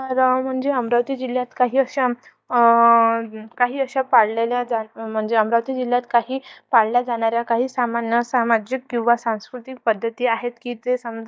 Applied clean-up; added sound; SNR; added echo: neural mask model DeepFilterNet 3.